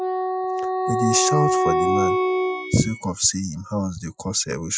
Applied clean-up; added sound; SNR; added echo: classical method Wiener filter.